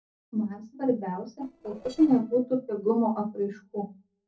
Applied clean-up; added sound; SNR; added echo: neural separator model SepFormer DNS4.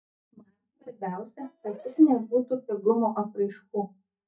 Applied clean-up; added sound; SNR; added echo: neural mask model DeepFilterNet 3.